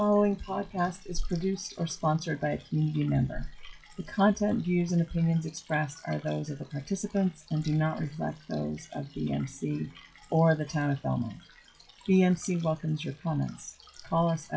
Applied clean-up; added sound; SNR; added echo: classical method WPE with log-MMSE.